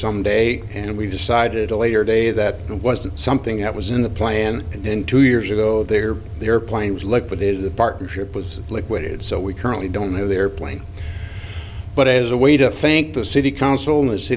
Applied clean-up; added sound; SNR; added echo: none; none; none; none.